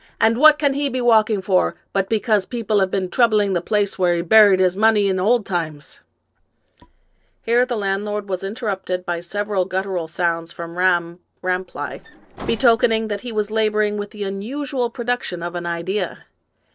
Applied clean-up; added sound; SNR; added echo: neural separator model SepFormer DNS4.